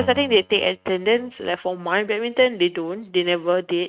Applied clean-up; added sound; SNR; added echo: neural mask model RNNoise.